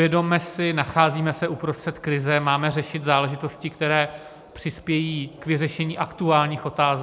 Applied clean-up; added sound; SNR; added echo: none; none; none; none.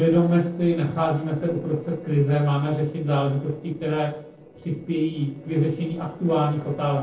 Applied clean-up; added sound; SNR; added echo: neural separator model SepFormer DNS4.